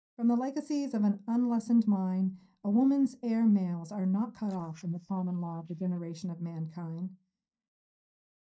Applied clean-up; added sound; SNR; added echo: neural mask model DeepFilterNet 3.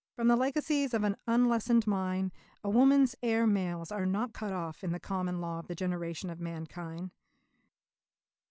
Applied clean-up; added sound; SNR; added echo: none; none; none; none.